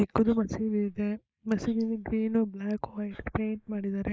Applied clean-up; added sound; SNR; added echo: neural mask model Resemble Enhance denoiser.